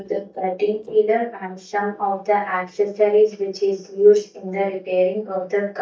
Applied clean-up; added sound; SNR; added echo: neural mask model DeepFilterNet 3.